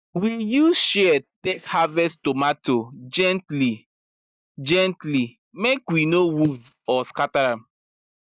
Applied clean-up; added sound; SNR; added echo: neural mask model DeepFilterNet 3.